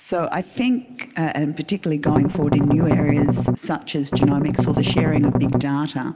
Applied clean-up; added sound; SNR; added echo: none; Strum; -2 dB; none.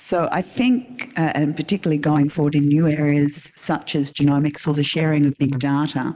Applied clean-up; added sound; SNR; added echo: neural mask model Resemble Enhance denoiser.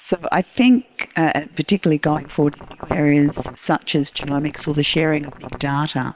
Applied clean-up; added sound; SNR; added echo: neural separator model SepFormer WHAM!.